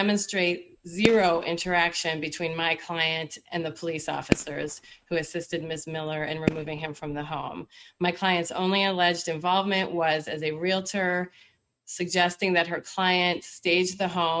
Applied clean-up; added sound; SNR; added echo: neural mask model RNNoise.